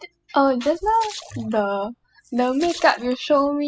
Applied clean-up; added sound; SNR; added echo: classical method spectral subtraction.